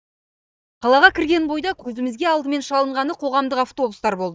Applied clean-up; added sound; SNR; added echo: neural mask model DeepFilterNet 3.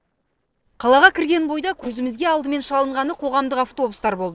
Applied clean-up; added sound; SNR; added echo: neural separator model SepFormer DNS4.